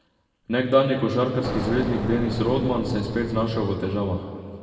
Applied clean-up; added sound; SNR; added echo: none; Explosion; 8 dB; reverberation time 2.1 s.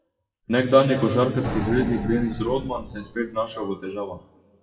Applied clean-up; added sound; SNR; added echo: classical method WPE with log-MMSE.